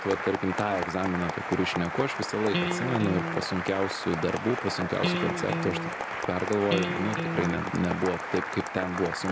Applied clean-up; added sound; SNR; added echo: none; Applause + Electric guitar; 2 dB; none.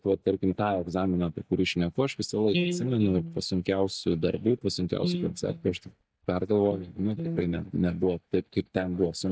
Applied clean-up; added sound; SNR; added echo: neural mask model DeepFilterNet 3.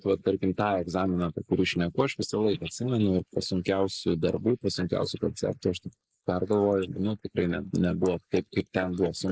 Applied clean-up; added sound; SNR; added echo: neural mask model Resemble Enhance denoiser.